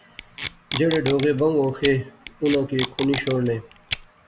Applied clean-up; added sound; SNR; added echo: none; Packing tape, duct tape; 8 dB; none.